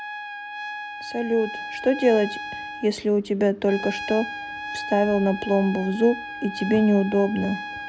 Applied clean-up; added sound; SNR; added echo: none; Trumpet; 10 dB; none.